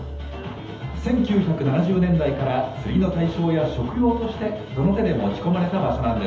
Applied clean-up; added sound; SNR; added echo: none; none; none; reverberation time 0.8 s.